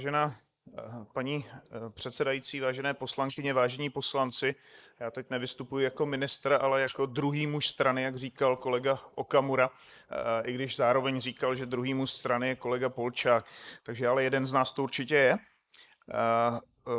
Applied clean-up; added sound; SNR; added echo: neural mask model Resemble Enhance denoiser.